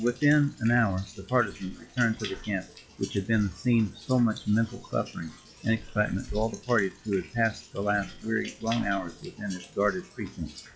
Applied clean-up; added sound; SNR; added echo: classical method log-MMSE.